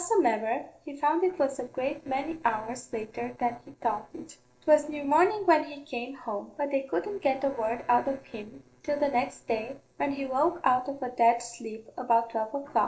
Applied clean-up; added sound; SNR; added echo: neural separator model SepFormer DNS4.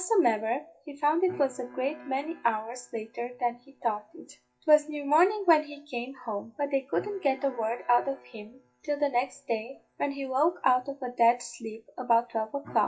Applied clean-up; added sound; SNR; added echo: classical method WPE with log-MMSE.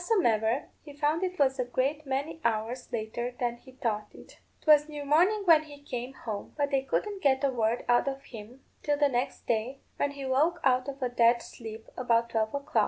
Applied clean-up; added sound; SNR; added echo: none; none; none; none.